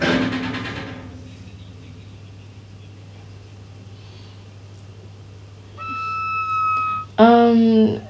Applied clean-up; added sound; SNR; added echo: none; Wind instrument, woodwind instrument; 2 dB; none.